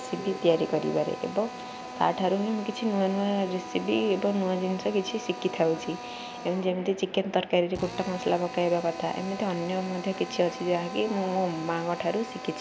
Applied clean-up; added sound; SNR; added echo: none; Drill; 13 dB; none.